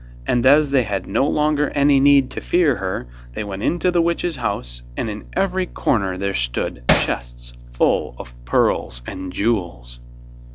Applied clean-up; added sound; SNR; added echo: none; Hammer; 0 dB; none.